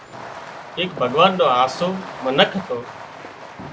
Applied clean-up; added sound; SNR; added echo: none; Fireworks; 13 dB; none.